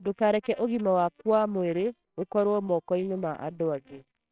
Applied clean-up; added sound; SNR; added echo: neural separator model SepFormer WHAMR!.